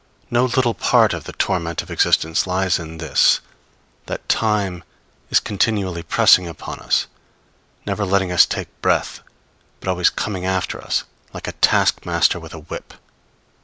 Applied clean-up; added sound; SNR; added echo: none; none; none; none.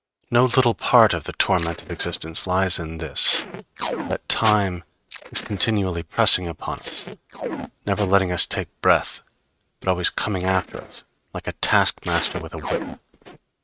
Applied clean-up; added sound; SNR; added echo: neural mask model RNNoise.